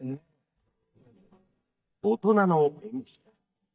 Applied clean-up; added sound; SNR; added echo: neural mask model DeepFilterNet 3.